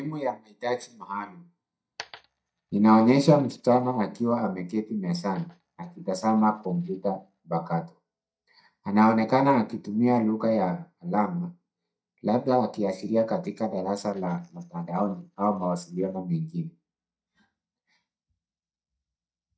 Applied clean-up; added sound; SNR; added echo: neural mask model DeepFilterNet 3.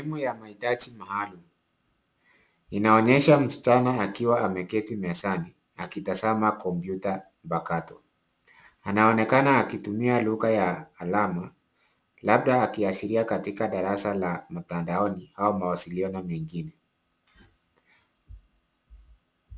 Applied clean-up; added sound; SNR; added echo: none; none; none; none.